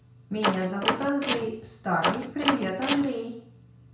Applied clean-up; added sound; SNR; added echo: none; Door; 2 dB; reverberation time 0.5 s.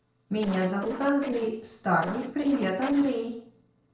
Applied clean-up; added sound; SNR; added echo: neural separator model SepFormer DNS4.